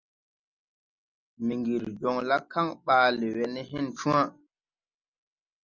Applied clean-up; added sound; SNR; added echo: none; none; none; none.